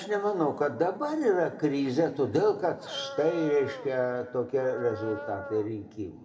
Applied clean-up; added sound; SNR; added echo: none; Dog; 12 dB; reverberation time 1.7 s.